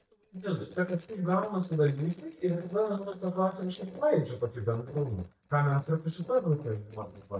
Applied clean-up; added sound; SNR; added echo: neural mask model DeepFilterNet 3.